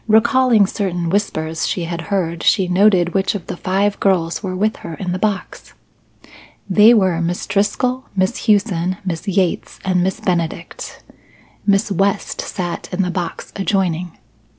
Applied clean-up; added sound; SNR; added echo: none; none; none; none.